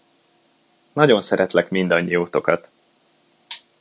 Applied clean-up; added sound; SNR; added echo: none; none; none; none.